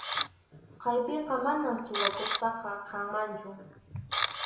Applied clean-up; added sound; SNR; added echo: none; Camera; 0 dB; reverberation time 0.8 s.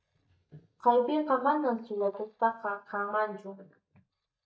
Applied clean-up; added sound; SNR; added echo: neural mask model DeepFilterNet 3.